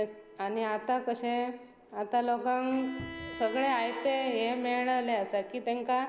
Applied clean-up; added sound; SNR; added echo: none; Bowed string instrument + Cupboard open or close; 16 dB; none.